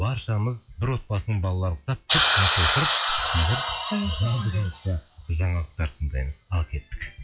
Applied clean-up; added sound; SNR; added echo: classical method log-MMSE.